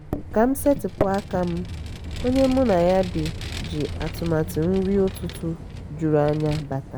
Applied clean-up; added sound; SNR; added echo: none; Microwave oven + Vehicle; 8 dB; none.